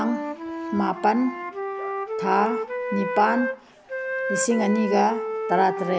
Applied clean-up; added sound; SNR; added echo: none; Wind instrument, woodwind instrument; 5 dB; none.